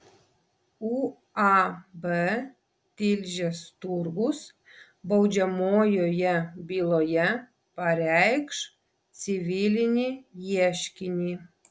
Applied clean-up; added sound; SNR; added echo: none; none; none; none.